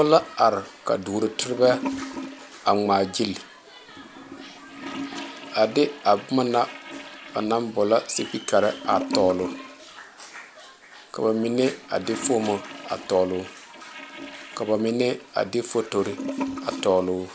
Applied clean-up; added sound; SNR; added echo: none; Toilet flush / Gurgling; 12 dB; none.